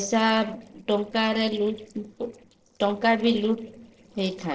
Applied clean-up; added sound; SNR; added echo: neural separator model SepFormer DNS4.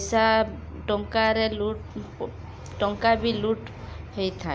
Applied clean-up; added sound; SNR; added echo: none; none; none; none.